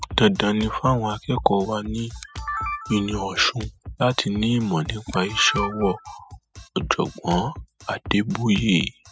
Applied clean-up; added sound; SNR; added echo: classical method spectral subtraction.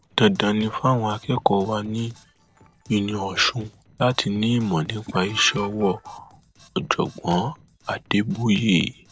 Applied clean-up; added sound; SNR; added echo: neural separator model SepFormer DNS4.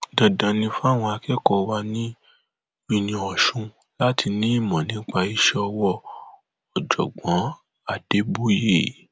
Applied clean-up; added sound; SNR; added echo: none; none; none; none.